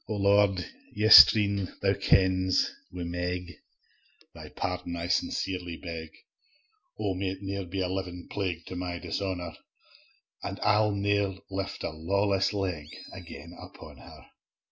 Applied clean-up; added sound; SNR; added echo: none; Animal; 19 dB; none.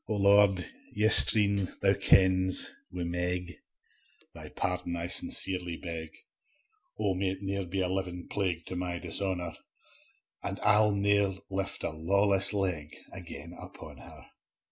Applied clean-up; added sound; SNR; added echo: none; none; none; none.